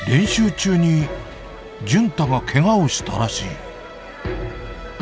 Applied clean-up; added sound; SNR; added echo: none; none; none; none.